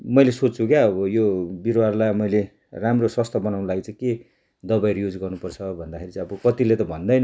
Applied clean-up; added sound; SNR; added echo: none; none; none; none.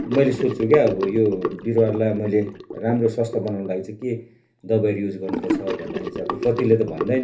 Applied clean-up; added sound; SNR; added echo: none; Sink (filling or washing) / Gurgling; 9 dB; reverberation time 0.3 s.